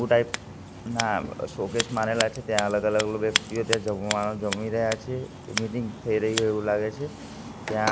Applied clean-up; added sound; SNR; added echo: none; Scissors; 7 dB; none.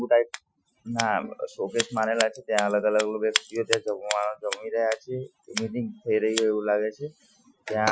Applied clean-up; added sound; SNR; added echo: classical method Wiener filter.